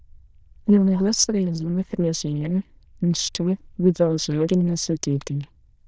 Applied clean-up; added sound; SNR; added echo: neural diffusion model UNIVERSE++.